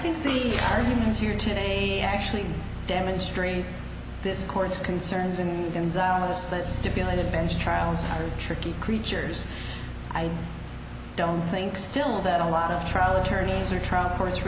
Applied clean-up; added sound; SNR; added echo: none; Bass guitar; 7 dB; none.